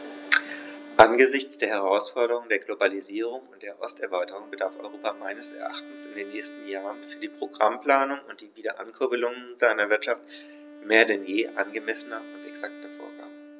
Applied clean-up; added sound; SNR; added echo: none; Wind instrument, woodwind instrument; 19 dB; none.